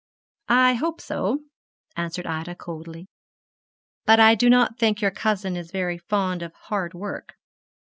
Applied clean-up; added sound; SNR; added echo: none; none; none; none.